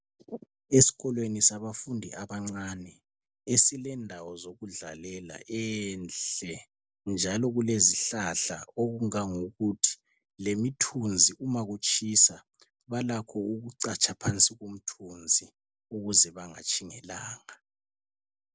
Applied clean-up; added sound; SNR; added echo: none; none; none; none.